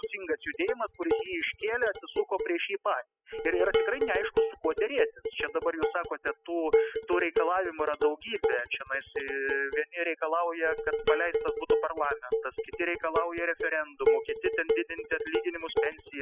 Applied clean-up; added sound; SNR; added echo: classical method spectral subtraction.